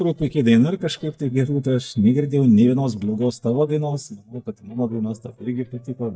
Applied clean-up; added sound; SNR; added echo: neural mask model DeepFilterNet 3.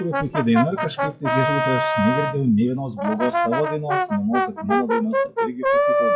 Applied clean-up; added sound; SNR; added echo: classical method WPE with log-MMSE.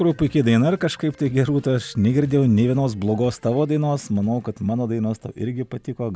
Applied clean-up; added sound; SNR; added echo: none; none; none; none.